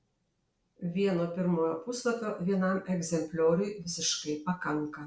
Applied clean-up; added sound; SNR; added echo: none; none; none; none.